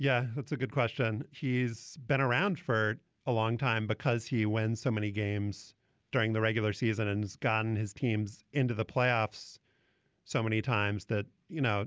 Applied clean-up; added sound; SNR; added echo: none; none; none; none.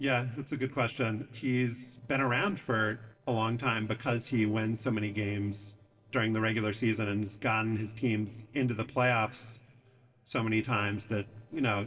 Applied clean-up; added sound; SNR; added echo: neural separator model SepFormer DNS4.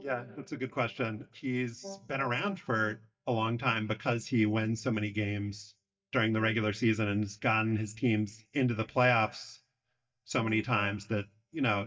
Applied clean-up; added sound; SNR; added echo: neural mask model DeepFilterNet 3.